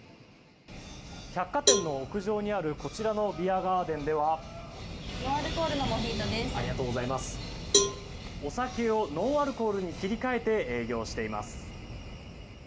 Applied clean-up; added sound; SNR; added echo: none; Cowbell; 2 dB; none.